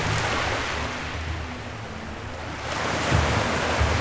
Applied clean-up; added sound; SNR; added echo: none; Waves, surf; -3 dB; reverberation time 0.4 s.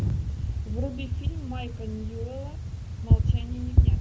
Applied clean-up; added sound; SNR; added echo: none; none; none; none.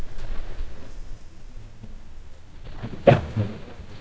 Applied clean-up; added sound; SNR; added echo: neural mask model DeepFilterNet 3.